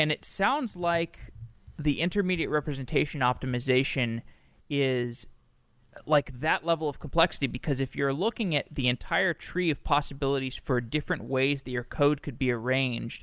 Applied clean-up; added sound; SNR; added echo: none; none; none; none.